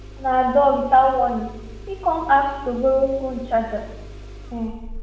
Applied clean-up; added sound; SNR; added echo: none; Engine starting; 15 dB; reverberation time 0.9 s.